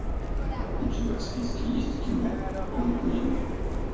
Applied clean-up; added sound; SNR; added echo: none; Subway, metro, underground; -3 dB; reverberation time 0.6 s.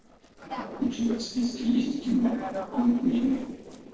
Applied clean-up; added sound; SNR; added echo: neural separator model SepFormer DNS4.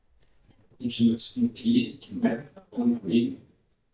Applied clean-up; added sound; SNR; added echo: neural mask model DeepFilterNet 3.